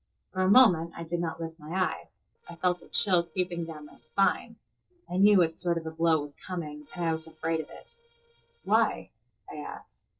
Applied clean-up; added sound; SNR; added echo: neural separator model SepFormer DNS4.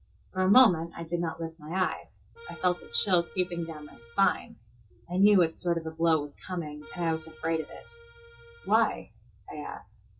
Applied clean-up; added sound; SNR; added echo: none; Accordion; 20 dB; reverberation time 0.2 s.